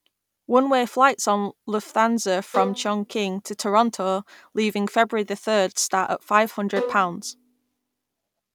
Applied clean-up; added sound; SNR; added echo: none; Bowed string instrument; 12 dB; none.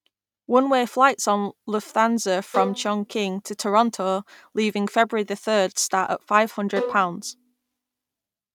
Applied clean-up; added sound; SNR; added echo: neural mask model RNNoise.